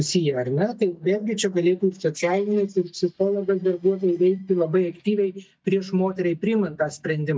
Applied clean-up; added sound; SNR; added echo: neural mask model DeepFilterNet 3.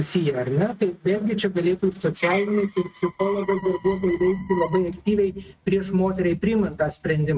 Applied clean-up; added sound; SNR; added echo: neural mask model RNNoise.